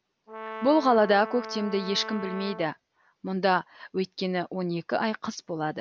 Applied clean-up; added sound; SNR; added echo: none; Brass instrument; 11 dB; none.